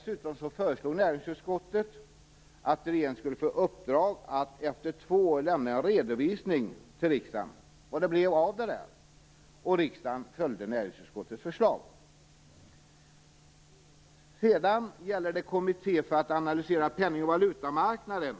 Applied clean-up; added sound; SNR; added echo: none; none; none; none.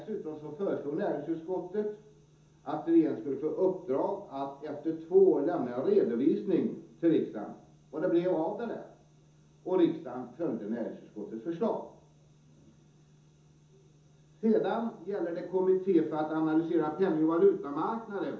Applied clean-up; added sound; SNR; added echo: none; none; none; reverberation time 0.6 s.